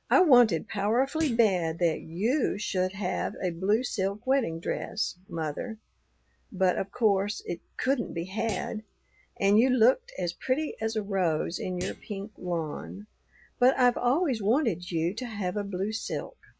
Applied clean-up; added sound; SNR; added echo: none; Thump, thud; 19 dB; none.